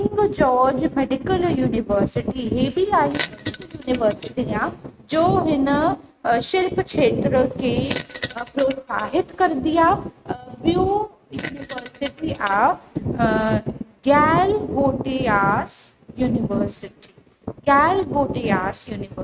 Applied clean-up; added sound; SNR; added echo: neural mask model RNNoise.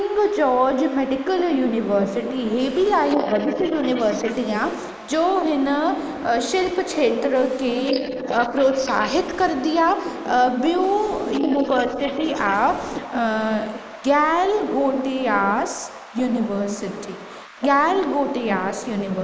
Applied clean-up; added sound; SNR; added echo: neural mask model Resemble Enhance denoiser.